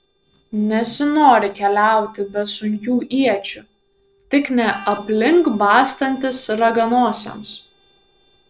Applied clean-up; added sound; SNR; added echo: neural separator model SepFormer DNS4.